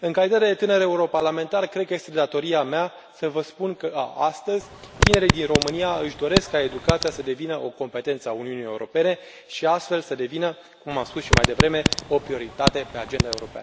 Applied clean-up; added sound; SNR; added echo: none; Fart; 0 dB; none.